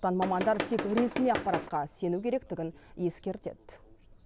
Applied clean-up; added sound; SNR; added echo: none; Tools; 3 dB; none.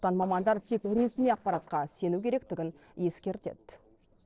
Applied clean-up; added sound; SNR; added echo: neural separator model SepFormer DNS4.